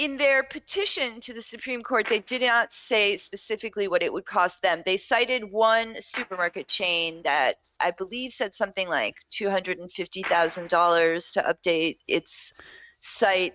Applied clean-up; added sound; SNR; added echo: neural mask model RNNoise.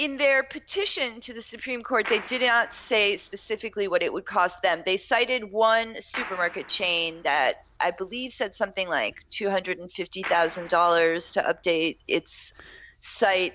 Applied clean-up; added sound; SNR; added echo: none; Clapping; 19 dB; none.